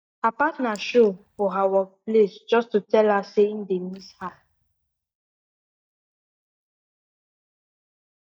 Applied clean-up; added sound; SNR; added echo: neural mask model DeepFilterNet 3.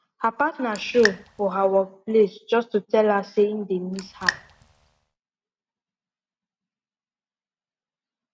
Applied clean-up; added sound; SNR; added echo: none; Raindrop; 7 dB; none.